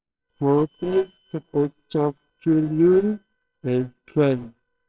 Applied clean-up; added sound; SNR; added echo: neural separator model SepFormer WHAMR!.